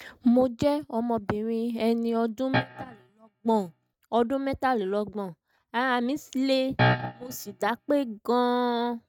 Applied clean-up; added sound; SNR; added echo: neural mask model RNNoise.